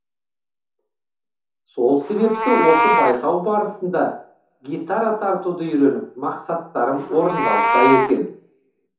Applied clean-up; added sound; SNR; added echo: none; Meow; 4 dB; reverberation time 0.9 s.